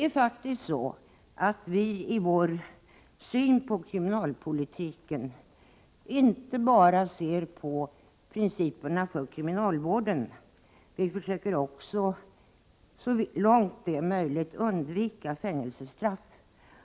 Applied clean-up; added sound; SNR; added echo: none; none; none; none.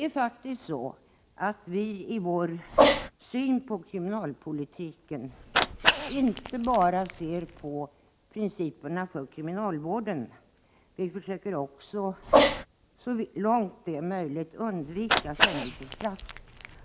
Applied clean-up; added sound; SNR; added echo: none; Cat; 0 dB; none.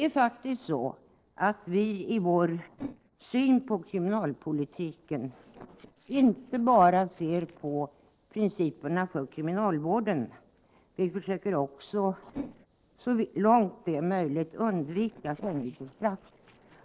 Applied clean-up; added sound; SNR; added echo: neural separator model SepFormer DNS4.